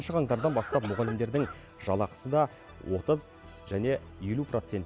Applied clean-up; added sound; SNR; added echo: none; Cough; 11 dB; none.